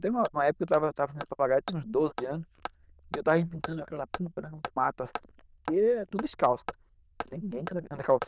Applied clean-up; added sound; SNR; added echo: neural diffusion model UNIVERSE++.